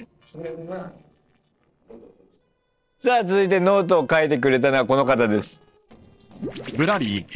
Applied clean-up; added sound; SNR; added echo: neural separator model SepFormer DNS4.